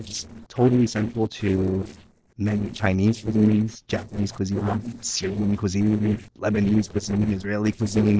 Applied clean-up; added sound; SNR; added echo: neural separator model SepFormer DNS4.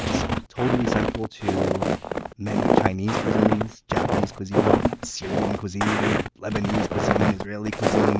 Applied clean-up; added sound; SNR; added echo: none; Walk, footsteps; -4 dB; none.